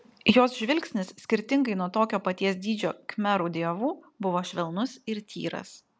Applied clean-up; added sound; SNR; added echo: none; none; none; none.